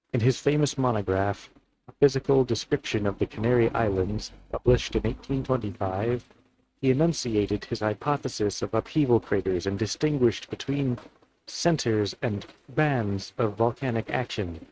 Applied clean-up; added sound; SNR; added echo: neural mask model RNNoise.